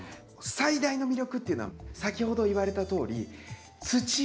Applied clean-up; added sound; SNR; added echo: none; none; none; none.